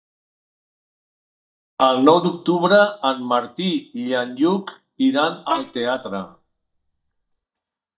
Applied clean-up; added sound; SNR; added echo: neural mask model DeepFilterNet 3.